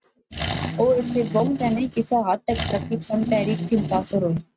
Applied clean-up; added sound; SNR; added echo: neural mask model RNNoise.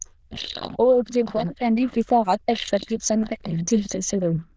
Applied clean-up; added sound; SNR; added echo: neural diffusion model UNIVERSE++.